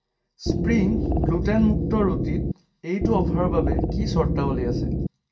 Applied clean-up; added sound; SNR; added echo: none; Wind instrument, woodwind instrument; -3 dB; reverberation time 0.1 s.